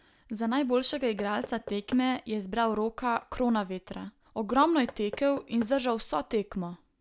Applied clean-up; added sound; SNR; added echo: none; Knock / Wood; 19 dB; none.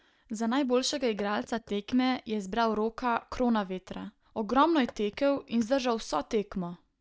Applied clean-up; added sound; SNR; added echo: neural mask model DeepFilterNet 3.